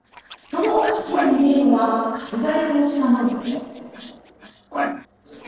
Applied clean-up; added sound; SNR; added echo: neural separator model SepFormer DNS4.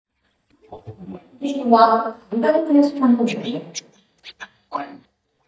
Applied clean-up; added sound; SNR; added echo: neural mask model DeepFilterNet 3.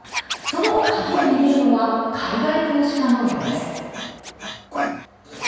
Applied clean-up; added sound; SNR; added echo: none; Scratching (performance technique); 9 dB; reverberation time 1.9 s.